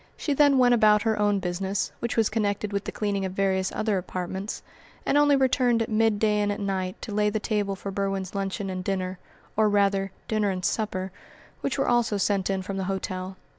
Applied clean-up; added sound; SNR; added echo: none; none; none; none.